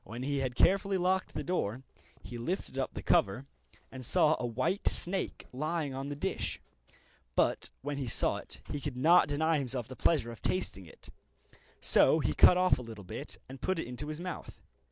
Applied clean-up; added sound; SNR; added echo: none; none; none; none.